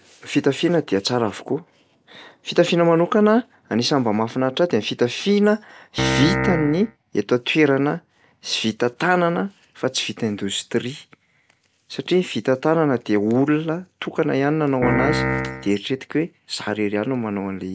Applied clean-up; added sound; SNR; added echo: none; Piano; 1 dB; none.